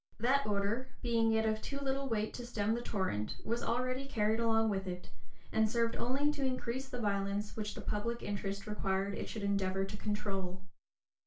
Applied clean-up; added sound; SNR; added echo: none; none; none; reverberation time 0.3 s.